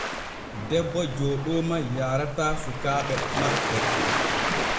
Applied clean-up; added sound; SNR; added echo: none; Waves, surf; 0 dB; reverberation time 0.7 s.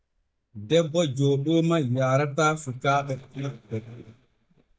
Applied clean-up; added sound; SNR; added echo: neural mask model DeepFilterNet 3.